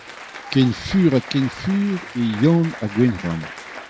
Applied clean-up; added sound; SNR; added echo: none; Applause; 15 dB; none.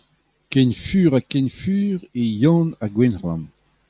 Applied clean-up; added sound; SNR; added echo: none; none; none; none.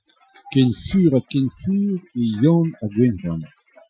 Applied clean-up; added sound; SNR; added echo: classical method Wiener filter.